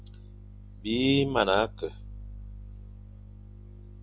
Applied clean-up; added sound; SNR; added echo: none; none; none; none.